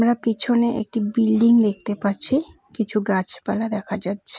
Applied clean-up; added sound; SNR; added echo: none; none; none; none.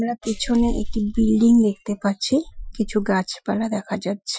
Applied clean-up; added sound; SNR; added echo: classical method Wiener filter.